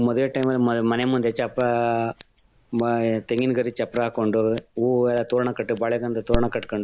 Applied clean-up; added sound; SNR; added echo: none; Scissors; 13 dB; none.